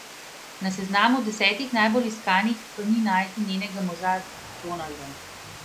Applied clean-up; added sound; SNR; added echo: none; Water; 16 dB; none.